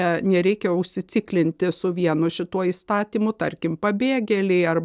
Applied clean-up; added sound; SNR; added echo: none; none; none; none.